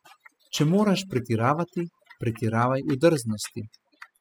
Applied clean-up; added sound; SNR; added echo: classical method spectral subtraction.